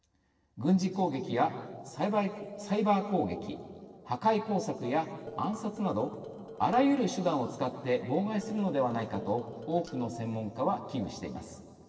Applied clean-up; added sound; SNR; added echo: neural separator model SepFormer DNS4.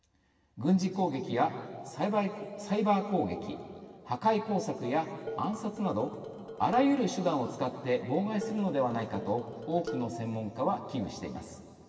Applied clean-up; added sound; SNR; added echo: none; Dishes, pots, and pans; 14 dB; reverberation time 2.4 s.